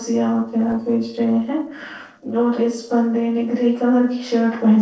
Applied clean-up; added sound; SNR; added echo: neural separator model SepFormer DNS4.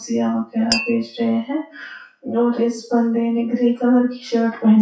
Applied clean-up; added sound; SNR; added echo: classical method WPE with log-MMSE.